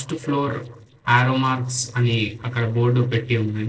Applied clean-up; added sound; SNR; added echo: neural separator model SepFormer DNS4.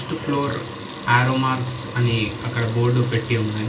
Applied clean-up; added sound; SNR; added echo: none; Sink (filling or washing) / Water tap, faucet; 15 dB; reverberation time 0.2 s.